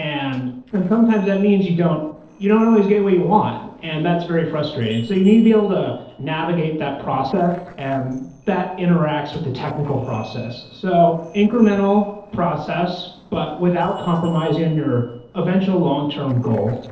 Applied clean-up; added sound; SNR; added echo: neural separator model SepFormer DNS4.